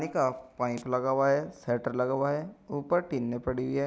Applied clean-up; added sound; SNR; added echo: none; none; none; none.